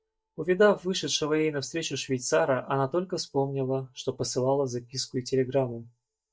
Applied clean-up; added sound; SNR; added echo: neural mask model DeepFilterNet 3.